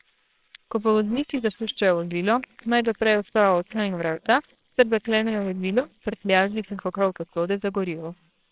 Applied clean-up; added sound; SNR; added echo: neural separator model SepFormer WHAMR!.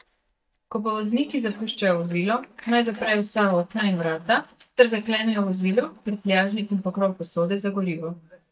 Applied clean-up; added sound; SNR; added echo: neural mask model DeepFilterNet 3.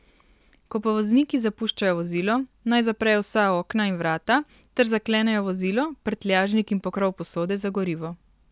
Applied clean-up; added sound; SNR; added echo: none; none; none; none.